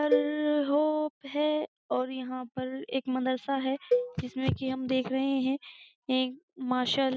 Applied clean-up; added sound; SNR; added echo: none; Cowbell; 5 dB; none.